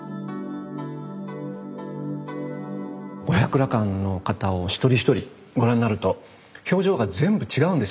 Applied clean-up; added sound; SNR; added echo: none; none; none; none.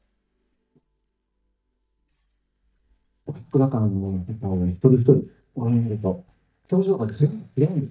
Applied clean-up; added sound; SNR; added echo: neural mask model DeepFilterNet 3.